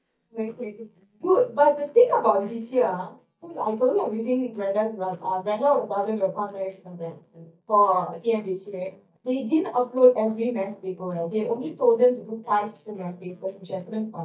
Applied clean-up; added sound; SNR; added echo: neural mask model DeepFilterNet 3.